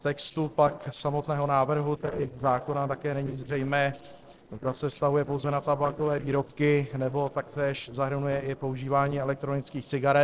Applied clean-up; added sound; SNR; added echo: neural separator model SepFormer DNS4.